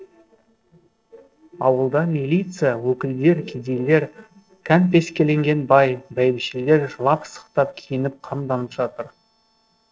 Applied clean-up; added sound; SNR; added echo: neural separator model SepFormer DNS4.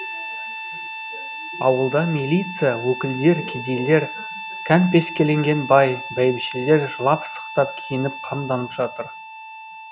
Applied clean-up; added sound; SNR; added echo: none; Harmonica; 11 dB; none.